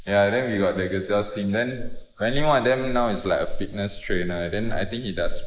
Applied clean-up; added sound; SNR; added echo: neural mask model Resemble Enhance denoiser.